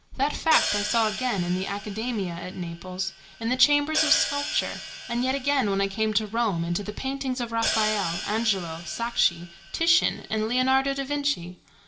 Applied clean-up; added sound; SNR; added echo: none; Hi-hat; 7 dB; reverberation time 0.5 s.